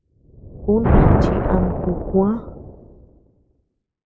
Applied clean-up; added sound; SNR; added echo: none; Thunder; -3 dB; none.